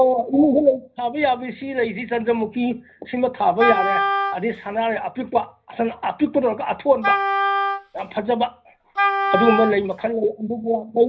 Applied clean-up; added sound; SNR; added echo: none; Wind instrument, woodwind instrument; 2 dB; reverberation time 0.5 s.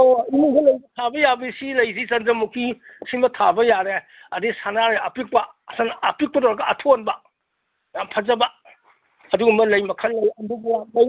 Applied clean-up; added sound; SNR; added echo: none; none; none; none.